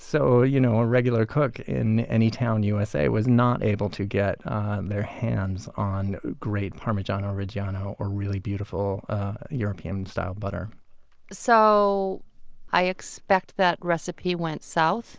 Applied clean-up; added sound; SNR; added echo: none; none; none; none.